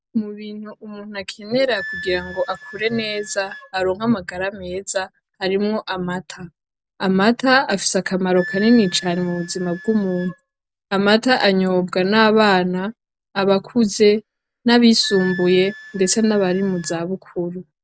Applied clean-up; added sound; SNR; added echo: none; Wind instrument, woodwind instrument; 19 dB; none.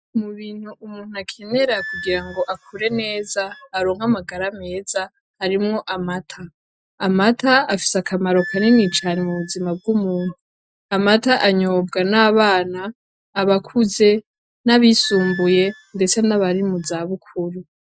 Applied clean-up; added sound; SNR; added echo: classical method Wiener filter.